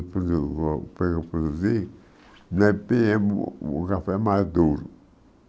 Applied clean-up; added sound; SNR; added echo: none; none; none; none.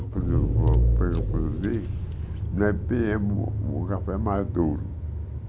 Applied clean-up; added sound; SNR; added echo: none; Engine / Car; -3 dB; none.